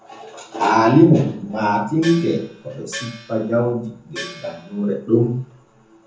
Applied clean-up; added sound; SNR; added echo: none; Gong; 16 dB; reverberation time 0.6 s.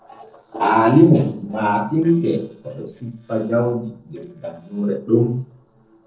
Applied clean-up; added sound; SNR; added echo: neural separator model SepFormer DNS4.